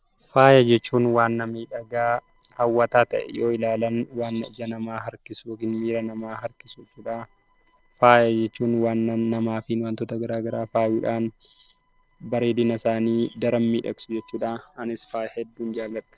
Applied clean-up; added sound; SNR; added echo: neural separator model SepFormer DNS4.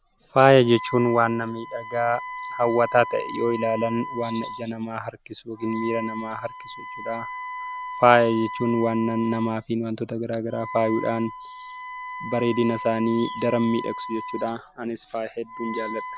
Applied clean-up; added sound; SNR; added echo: none; Wind instrument, woodwind instrument; 11 dB; none.